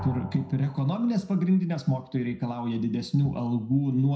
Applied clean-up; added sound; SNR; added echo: none; Drum; 19 dB; reverberation time 0.5 s.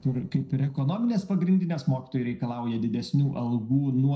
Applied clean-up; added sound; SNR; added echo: neural separator model SepFormer DNS4.